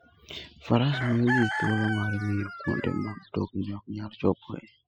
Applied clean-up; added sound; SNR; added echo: classical method spectral subtraction.